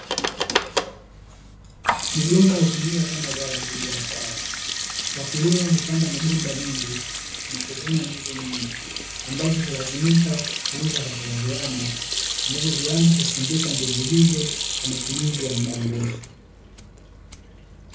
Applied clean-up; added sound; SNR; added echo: none; Sink (filling or washing) / Hands; 4 dB; reverberation time 0.5 s.